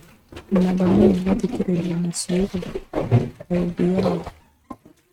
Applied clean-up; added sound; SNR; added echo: neural mask model RNNoise.